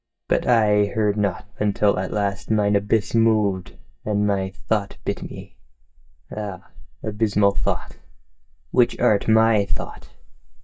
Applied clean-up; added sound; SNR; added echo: neural mask model DeepFilterNet 3.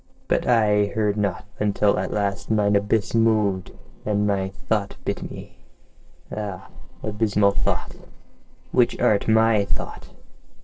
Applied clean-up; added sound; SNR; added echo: neural separator model SepFormer DNS4.